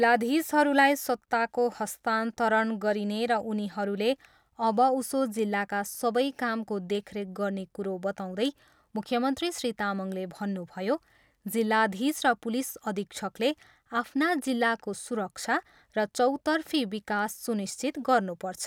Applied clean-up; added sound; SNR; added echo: none; none; none; none.